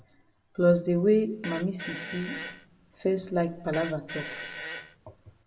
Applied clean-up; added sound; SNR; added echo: none; Fart; 12 dB; reverberation time 0.9 s.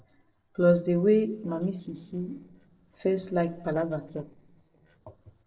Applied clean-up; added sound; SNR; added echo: neural separator model SepFormer DNS4.